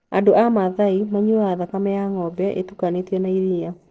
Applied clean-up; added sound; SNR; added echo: neural separator model SepFormer DNS4.